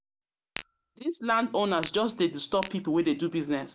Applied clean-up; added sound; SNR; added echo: none; Tap / Glass; 15 dB; none.